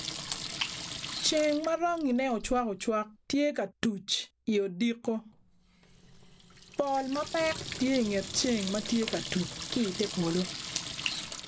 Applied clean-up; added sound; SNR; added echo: none; Sink (filling or washing) / Water tap, faucet; 10 dB; none.